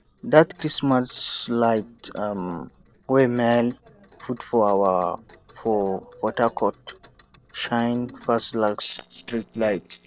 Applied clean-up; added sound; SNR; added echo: neural separator model SepFormer DNS4.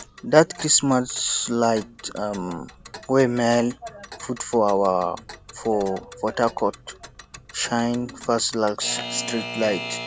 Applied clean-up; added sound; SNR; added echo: none; Alarm / Clock; 15 dB; none.